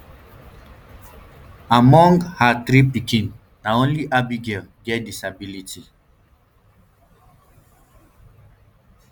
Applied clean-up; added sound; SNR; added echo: none; none; none; none.